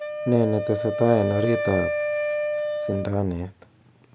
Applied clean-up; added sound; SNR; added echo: none; Wind instrument, woodwind instrument; 3 dB; none.